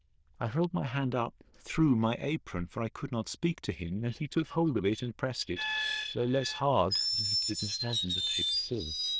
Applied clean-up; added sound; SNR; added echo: neural diffusion model UNIVERSE++.